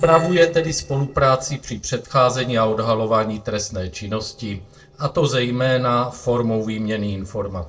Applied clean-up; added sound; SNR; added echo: neural separator model SepFormer DNS4.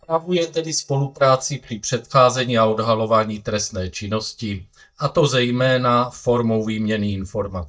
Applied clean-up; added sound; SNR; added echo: neural mask model DeepFilterNet 3.